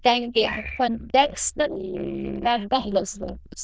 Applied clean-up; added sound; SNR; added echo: neural diffusion model UNIVERSE++.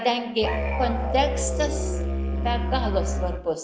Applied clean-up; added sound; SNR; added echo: none; Musical instrument; -1 dB; none.